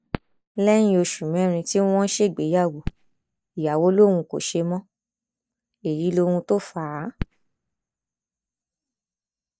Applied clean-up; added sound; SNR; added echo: neural mask model DeepFilterNet 3.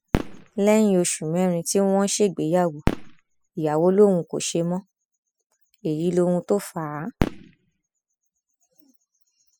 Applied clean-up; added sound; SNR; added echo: classical method spectral subtraction.